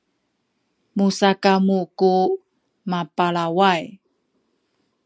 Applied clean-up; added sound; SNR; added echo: none; none; none; none.